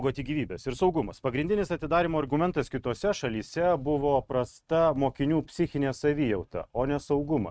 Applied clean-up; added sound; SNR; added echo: neural mask model RNNoise.